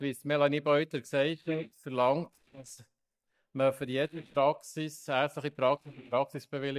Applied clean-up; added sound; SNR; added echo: neural mask model DeepFilterNet 3.